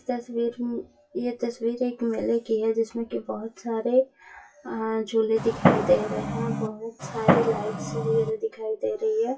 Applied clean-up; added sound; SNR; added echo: classical method WPE with log-MMSE.